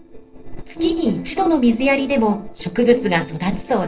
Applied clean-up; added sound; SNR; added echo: neural separator model SepFormer DNS4.